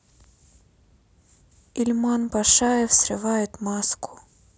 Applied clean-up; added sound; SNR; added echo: none; none; none; none.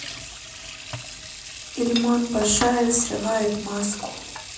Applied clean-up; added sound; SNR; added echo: none; Sink (filling or washing) / Water tap, faucet; 10 dB; reverberation time 0.6 s.